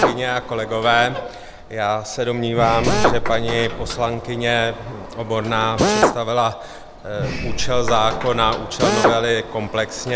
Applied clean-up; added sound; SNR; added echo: none; Sliding door + Drill; 2 dB; none.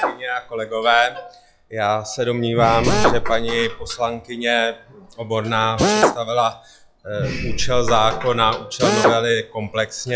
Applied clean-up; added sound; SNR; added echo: classical method log-MMSE.